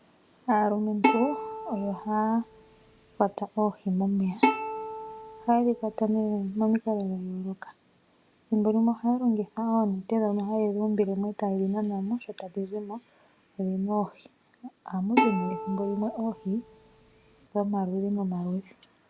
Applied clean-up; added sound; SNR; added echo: none; Bowed string instrument; 3 dB; none.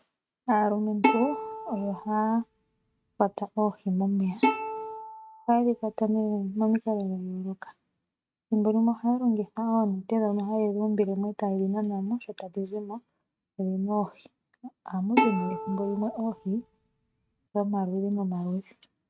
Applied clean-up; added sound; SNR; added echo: neural mask model RNNoise.